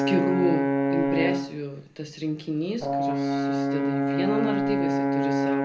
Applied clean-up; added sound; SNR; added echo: none; Brass instrument; -5 dB; reverberation time 0.3 s.